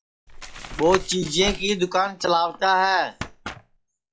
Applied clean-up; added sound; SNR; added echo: classical method log-MMSE.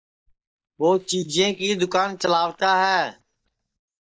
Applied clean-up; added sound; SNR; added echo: neural mask model DeepFilterNet 3.